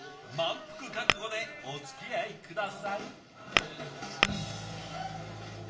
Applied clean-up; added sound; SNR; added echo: none; Tap / Glass; -5 dB; reverberation time 0.4 s.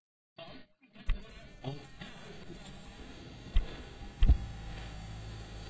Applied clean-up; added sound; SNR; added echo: neural mask model DeepFilterNet 3.